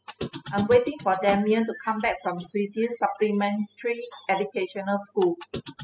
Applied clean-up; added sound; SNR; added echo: classical method spectral subtraction.